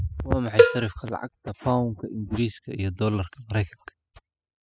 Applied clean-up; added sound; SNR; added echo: classical method spectral subtraction.